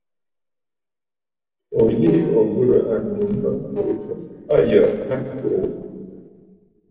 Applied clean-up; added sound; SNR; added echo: neural separator model SepFormer DNS4.